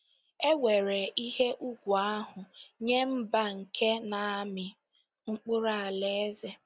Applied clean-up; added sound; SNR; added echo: none; none; none; none.